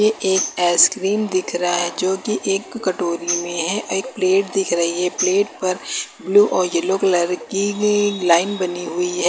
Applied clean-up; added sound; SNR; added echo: none; Tambourine; 12 dB; none.